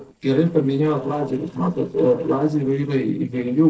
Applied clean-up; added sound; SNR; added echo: neural separator model SepFormer DNS4.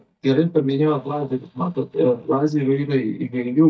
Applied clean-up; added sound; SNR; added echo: neural mask model DeepFilterNet 3.